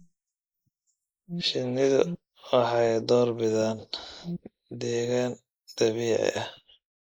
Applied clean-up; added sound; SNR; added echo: neural mask model Resemble Enhance denoiser.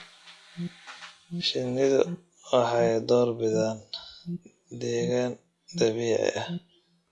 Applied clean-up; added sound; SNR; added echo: classical method log-MMSE.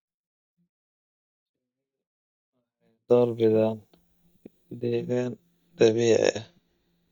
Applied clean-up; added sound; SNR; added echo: neural mask model DeepFilterNet 3.